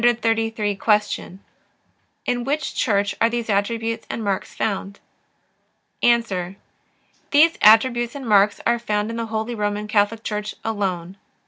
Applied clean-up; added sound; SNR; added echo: none; none; none; none.